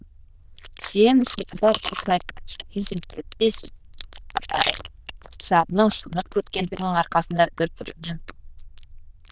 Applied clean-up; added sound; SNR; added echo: neural diffusion model UNIVERSE++.